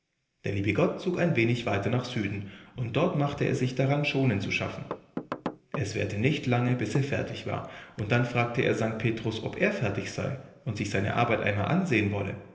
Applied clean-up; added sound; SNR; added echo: none; Knock / Wood; 13 dB; reverberation time 0.8 s.